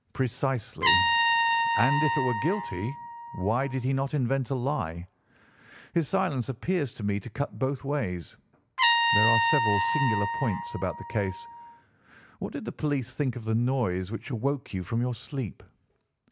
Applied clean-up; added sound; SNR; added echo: none; Trumpet; 2 dB; none.